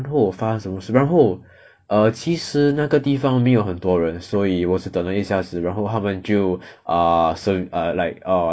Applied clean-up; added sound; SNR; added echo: none; none; none; none.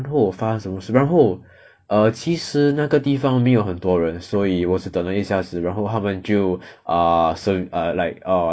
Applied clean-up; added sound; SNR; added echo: neural mask model Resemble Enhance denoiser.